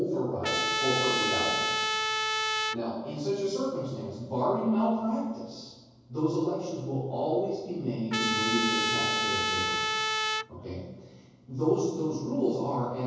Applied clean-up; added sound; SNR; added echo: none; Trumpet; -2 dB; reverberation time 1.3 s.